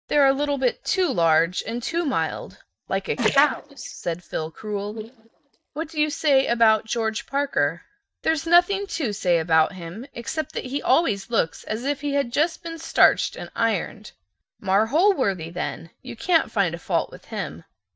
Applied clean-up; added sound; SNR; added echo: neural mask model DeepFilterNet 3.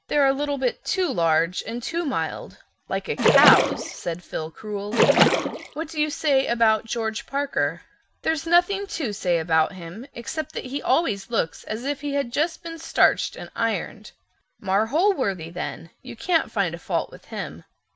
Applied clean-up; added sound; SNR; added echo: none; Splash, splatter; -4 dB; none.